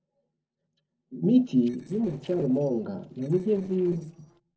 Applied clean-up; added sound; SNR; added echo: neural separator model SepFormer DNS4.